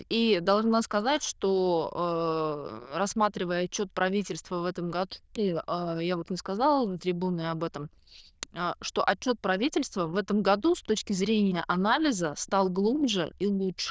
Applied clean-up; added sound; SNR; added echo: neural diffusion model UNIVERSE++.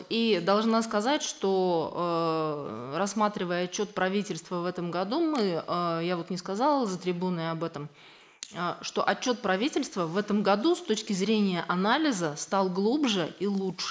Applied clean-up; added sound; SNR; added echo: neural mask model Resemble Enhance denoiser.